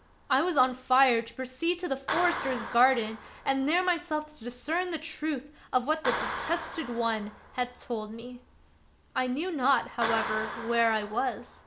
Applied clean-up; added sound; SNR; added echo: none; Clapping; 10 dB; none.